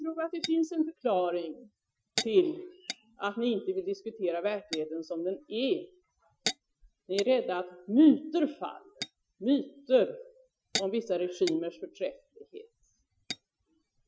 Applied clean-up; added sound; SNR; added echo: classical method Wiener filter.